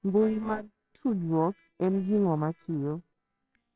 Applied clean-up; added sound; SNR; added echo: neural separator model SepFormer WHAMR!.